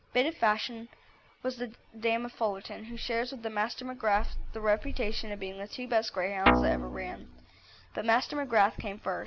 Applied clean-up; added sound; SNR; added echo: none; Guitar; -3 dB; none.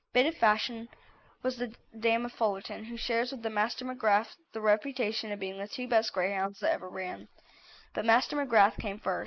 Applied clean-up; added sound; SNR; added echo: neural mask model Resemble Enhance denoiser.